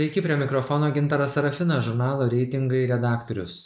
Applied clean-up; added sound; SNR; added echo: none; none; none; none.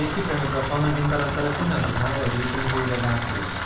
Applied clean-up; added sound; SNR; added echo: none; Bathtub (filling or washing) / Water tap, faucet; 2 dB; reverberation time 0.6 s.